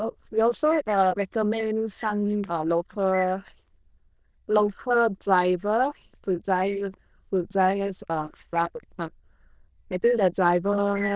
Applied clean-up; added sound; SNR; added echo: neural diffusion model UNIVERSE++.